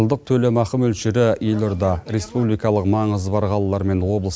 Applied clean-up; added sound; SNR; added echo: none; none; none; none.